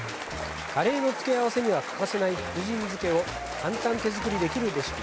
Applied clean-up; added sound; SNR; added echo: none; Applause / Cheering; 7 dB; none.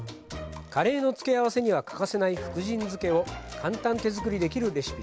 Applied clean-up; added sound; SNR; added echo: none; none; none; none.